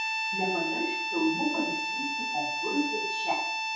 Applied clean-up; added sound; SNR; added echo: none; Harmonica; -2 dB; reverberation time 0.7 s.